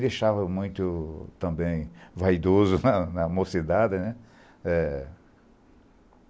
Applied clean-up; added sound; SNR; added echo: none; none; none; none.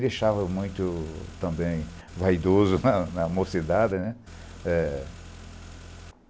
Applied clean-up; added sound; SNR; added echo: none; Car; 16 dB; none.